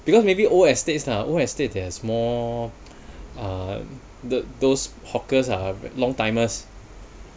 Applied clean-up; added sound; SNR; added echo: none; none; none; none.